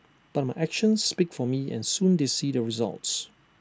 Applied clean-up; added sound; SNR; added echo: none; none; none; none.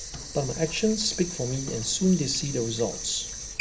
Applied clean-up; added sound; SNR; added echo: none; Sink (filling or washing) / Water; 6 dB; reverberation time 0.5 s.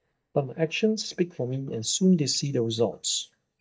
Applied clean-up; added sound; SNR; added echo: neural mask model DeepFilterNet 3.